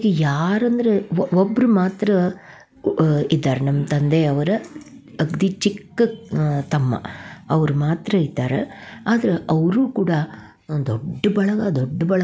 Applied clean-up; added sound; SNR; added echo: none; none; none; none.